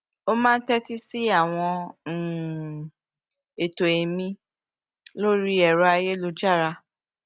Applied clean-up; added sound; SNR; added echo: none; none; none; none.